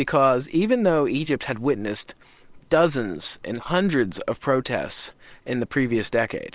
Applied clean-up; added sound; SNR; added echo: neural separator model SepFormer WHAM!.